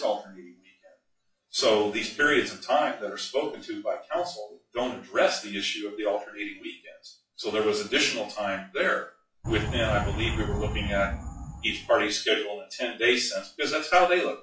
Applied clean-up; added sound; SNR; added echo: classical method WPE with log-MMSE.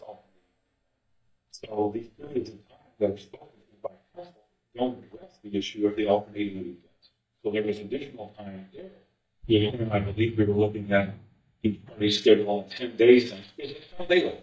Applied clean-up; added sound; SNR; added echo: neural mask model DeepFilterNet 3.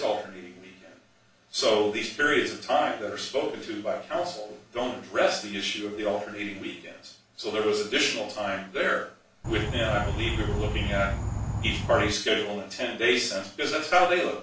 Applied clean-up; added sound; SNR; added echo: none; Insect; 1 dB; reverberation time 0.3 s.